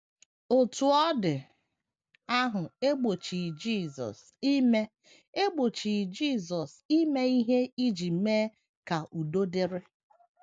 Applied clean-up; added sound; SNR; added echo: none; none; none; none.